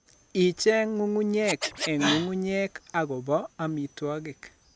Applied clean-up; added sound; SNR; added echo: none; Scratching (performance technique); 8 dB; none.